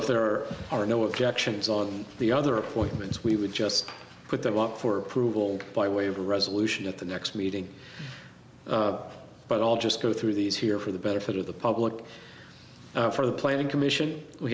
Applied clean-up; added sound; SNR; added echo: none; none; none; none.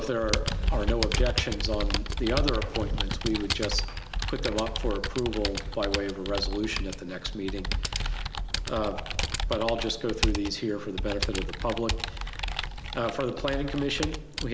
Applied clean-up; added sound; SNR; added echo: none; Computer keyboard; -1 dB; none.